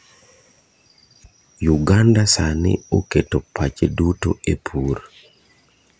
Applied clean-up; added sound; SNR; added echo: none; none; none; none.